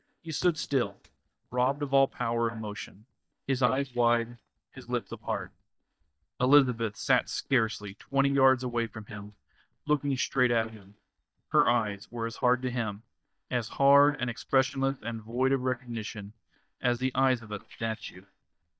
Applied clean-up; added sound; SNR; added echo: neural mask model DeepFilterNet 3.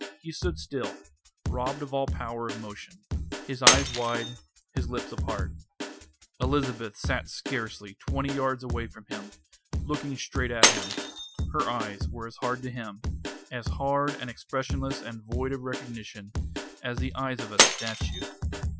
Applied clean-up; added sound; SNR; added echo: classical method Wiener filter.